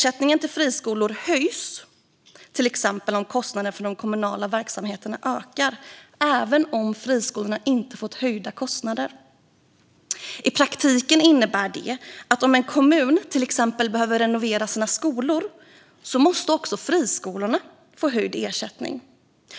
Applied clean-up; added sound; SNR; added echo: none; none; none; none.